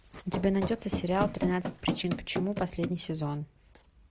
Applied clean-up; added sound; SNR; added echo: none; Run; 3 dB; none.